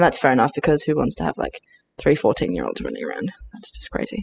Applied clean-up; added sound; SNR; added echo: classical method spectral subtraction.